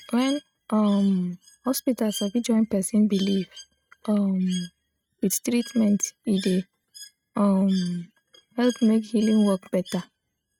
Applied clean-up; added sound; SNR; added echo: neural mask model RNNoise.